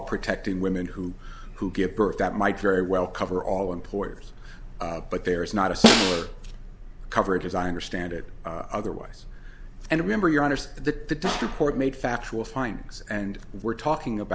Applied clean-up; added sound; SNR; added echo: none; Snare drum; -4 dB; none.